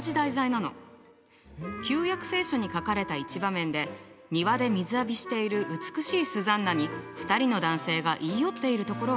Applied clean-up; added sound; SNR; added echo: none; none; none; none.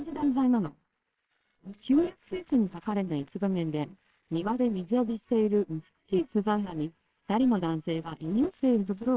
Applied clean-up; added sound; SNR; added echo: neural separator model SepFormer WHAMR!.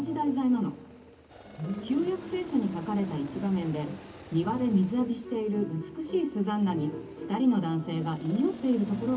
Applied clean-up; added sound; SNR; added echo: none; Aircraft; 20 dB; reverberation time 0.3 s.